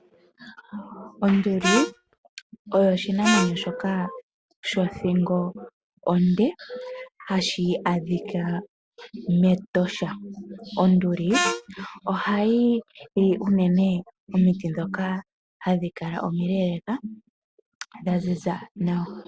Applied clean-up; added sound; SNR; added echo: none; Harmonica; 2 dB; none.